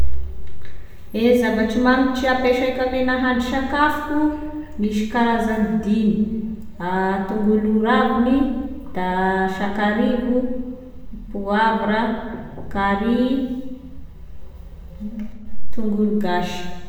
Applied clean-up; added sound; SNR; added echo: none; none; none; reverberation time 1.2 s.